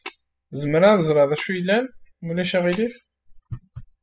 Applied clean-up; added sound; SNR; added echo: classical method spectral subtraction.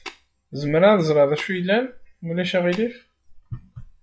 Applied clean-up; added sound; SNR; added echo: classical method log-MMSE.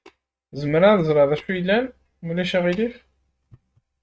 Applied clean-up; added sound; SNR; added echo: neural mask model RNNoise.